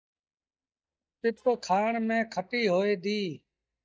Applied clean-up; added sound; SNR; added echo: neural mask model DeepFilterNet 3.